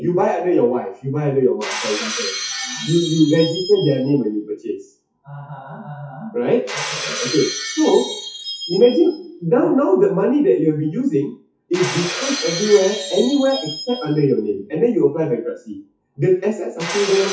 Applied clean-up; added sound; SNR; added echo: classical method WPE with log-MMSE.